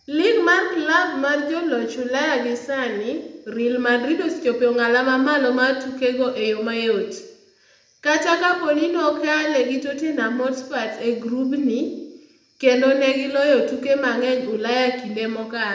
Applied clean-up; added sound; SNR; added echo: none; none; none; reverberation time 0.7 s.